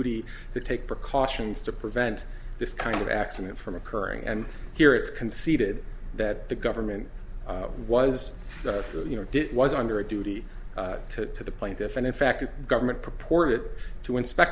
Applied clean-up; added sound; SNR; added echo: none; none; none; none.